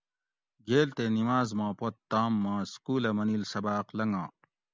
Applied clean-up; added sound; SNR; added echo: none; none; none; none.